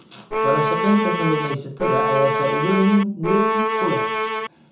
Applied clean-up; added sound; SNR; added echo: none; Bowed string instrument; -1 dB; reverberation time 0.6 s.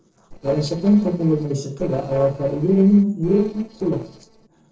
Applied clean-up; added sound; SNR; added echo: neural separator model SepFormer DNS4.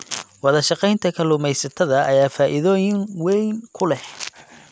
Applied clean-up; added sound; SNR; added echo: none; none; none; none.